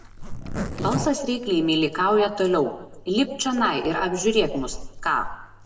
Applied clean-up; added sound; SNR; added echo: none; Zipper (clothing); 10 dB; reverberation time 0.7 s.